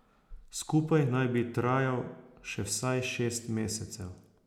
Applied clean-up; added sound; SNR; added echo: none; none; none; none.